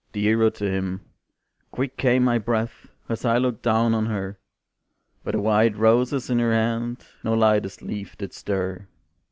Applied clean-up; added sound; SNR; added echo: none; none; none; none.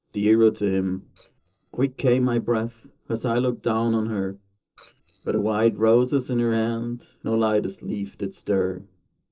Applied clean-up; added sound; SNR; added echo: neural separator model SepFormer DNS4.